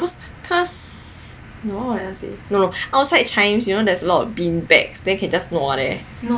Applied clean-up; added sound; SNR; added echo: none; none; none; none.